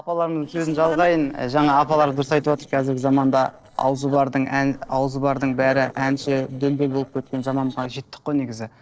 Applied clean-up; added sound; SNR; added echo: neural separator model SepFormer DNS4.